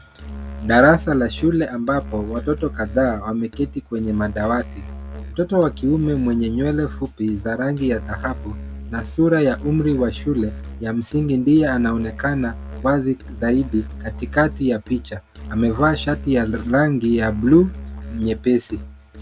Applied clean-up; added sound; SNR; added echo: none; Musical instrument; 12 dB; none.